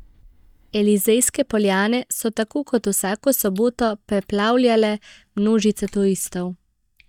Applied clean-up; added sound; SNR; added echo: neural mask model DeepFilterNet 3.